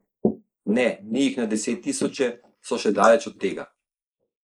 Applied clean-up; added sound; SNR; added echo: neural mask model Resemble Enhance denoiser.